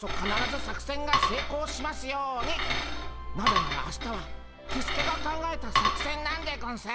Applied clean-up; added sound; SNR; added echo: none; Cutlery, silverware / Dishes, pots, and pans; -4 dB; none.